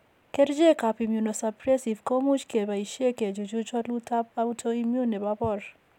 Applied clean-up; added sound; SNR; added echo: none; none; none; none.